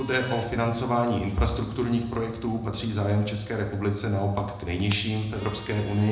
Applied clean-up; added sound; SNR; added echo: none; Camera; 19 dB; reverberation time 0.9 s.